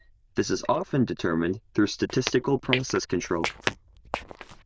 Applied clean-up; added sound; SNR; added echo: neural diffusion model UNIVERSE++.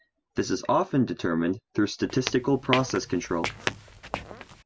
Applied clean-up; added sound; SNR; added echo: none; Squeak / Walk, footsteps; 7 dB; none.